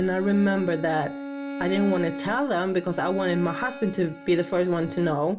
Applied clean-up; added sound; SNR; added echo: none; Bowed string instrument; 10 dB; reverberation time 0.2 s.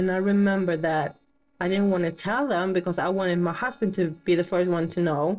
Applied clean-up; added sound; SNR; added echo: neural separator model SepFormer DNS4.